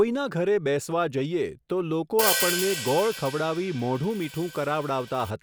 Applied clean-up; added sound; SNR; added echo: none; Hi-hat; 5 dB; none.